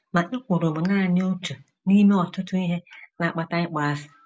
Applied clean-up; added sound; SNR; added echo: none; none; none; none.